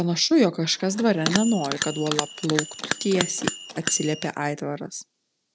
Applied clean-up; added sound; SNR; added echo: none; Bell; 6 dB; none.